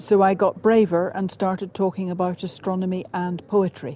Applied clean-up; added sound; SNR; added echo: none; none; none; none.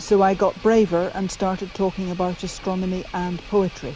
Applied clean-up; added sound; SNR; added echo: none; Engine; 18 dB; none.